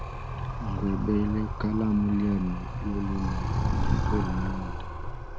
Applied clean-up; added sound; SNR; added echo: none; Animal; 0 dB; none.